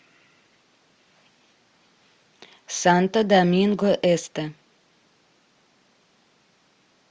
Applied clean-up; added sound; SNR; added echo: none; none; none; none.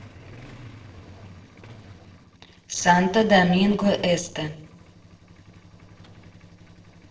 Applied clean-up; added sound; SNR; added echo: neural separator model SepFormer DNS4.